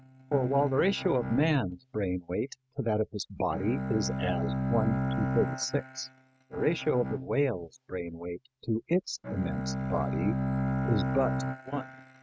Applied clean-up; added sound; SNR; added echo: neural mask model RNNoise.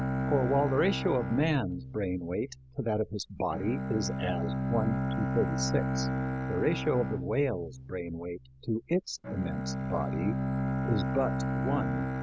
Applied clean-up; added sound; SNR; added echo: none; Bowed string instrument; 1 dB; none.